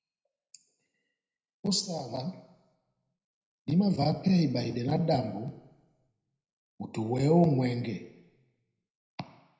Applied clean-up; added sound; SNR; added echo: none; none; none; reverberation time 0.8 s.